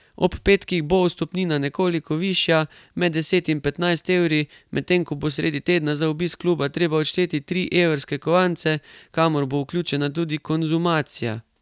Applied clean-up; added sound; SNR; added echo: none; none; none; none.